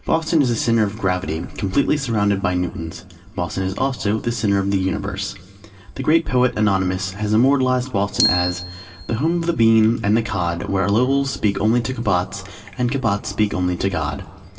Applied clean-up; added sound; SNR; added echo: none; Glockenspiel; 9 dB; reverberation time 1.9 s.